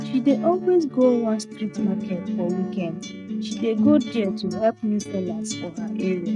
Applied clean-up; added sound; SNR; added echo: neural mask model RNNoise.